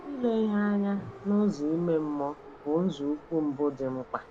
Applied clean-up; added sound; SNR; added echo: none; Subway, metro, underground; 19 dB; none.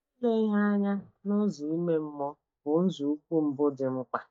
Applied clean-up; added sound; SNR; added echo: neural mask model DeepFilterNet 3.